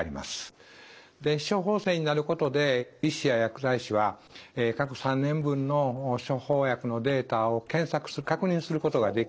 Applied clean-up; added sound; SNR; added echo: neural separator model SepFormer DNS4.